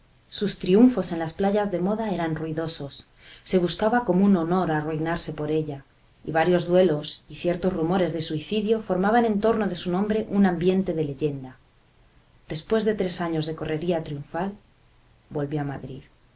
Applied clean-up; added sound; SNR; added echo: none; none; none; none.